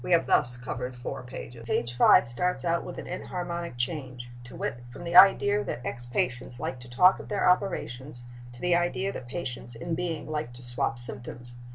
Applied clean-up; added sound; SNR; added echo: none; none; none; none.